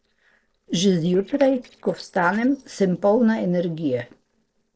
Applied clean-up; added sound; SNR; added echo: neural separator model SepFormer DNS4.